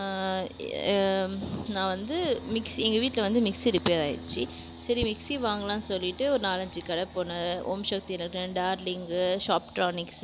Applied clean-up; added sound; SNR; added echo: none; Fixed-wing aircraft, airplane; 16 dB; none.